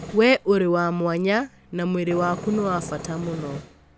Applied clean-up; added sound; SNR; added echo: none; Tools; 15 dB; none.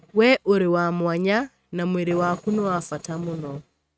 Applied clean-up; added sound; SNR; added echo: neural mask model RNNoise.